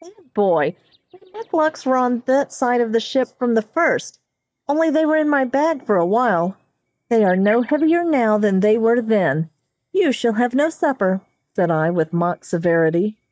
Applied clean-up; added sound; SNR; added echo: neural mask model DeepFilterNet 3.